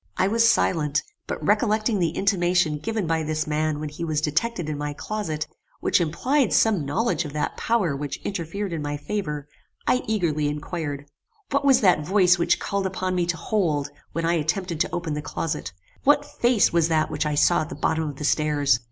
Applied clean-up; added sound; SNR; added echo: none; none; none; none.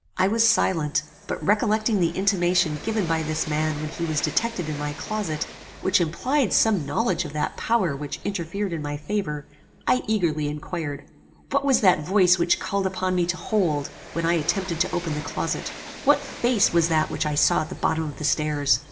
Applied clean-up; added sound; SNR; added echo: none; Train; 17 dB; reverberation time 0.8 s.